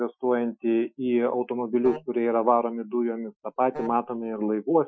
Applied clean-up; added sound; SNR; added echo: classical method Wiener filter.